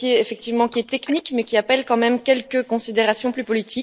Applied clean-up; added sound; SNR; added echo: neural mask model Resemble Enhance denoiser.